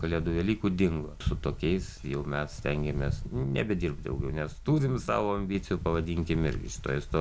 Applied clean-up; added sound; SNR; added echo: none; none; none; none.